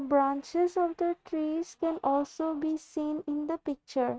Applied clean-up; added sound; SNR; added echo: neural mask model RNNoise.